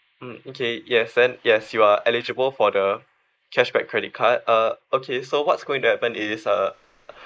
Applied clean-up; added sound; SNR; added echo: neural mask model Resemble Enhance denoiser.